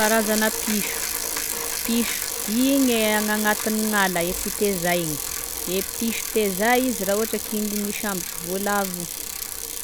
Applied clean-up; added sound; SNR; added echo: none; Bicycle; 4 dB; none.